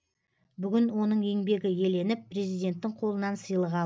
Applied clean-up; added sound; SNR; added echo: none; none; none; none.